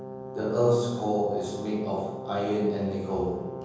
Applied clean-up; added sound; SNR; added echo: none; Brass instrument; 11 dB; reverberation time 1.3 s.